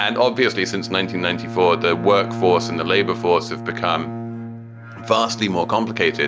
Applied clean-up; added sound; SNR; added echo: none; Bowed string instrument; 9 dB; none.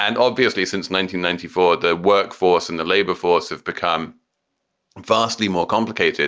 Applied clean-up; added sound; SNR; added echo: none; none; none; none.